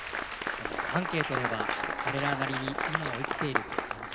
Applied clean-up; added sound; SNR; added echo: none; Applause; -3 dB; none.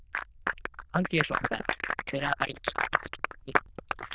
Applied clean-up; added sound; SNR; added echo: neural diffusion model UNIVERSE++.